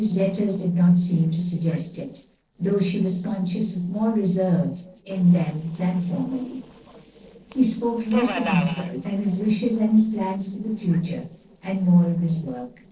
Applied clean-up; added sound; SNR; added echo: neural separator model SepFormer DNS4.